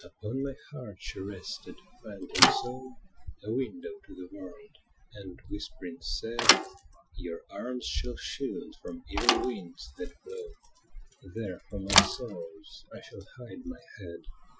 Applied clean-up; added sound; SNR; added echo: classical method Wiener filter.